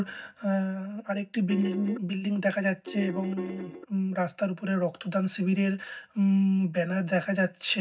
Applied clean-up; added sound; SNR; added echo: neural mask model DeepFilterNet 3.